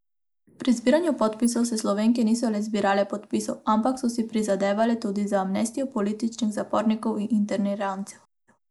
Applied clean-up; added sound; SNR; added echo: neural mask model Resemble Enhance denoiser.